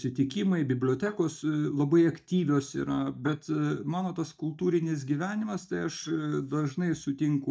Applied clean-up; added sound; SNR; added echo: neural mask model DeepFilterNet 3.